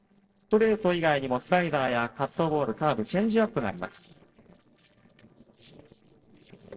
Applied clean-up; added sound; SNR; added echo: neural separator model SepFormer DNS4.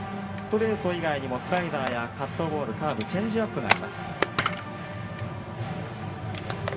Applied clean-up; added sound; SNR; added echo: none; Camera; 5 dB; reverberation time 1.7 s.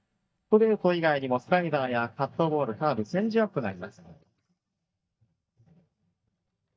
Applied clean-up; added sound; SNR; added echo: neural mask model DeepFilterNet 3.